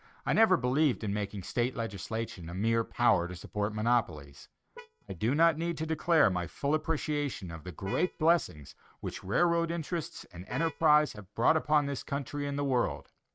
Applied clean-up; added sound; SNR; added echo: neural mask model RNNoise.